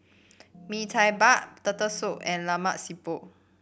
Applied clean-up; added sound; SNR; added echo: none; Organ; 20 dB; none.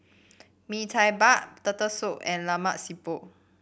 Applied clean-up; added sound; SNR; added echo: none; none; none; none.